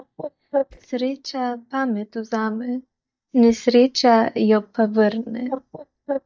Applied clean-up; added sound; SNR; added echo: neural mask model DeepFilterNet 3.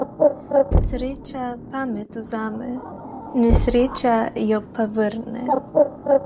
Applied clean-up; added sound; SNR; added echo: none; Bird + Knock / Wood; -1 dB; none.